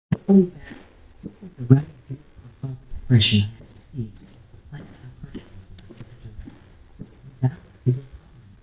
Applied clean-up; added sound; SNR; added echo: neural mask model DeepFilterNet 3.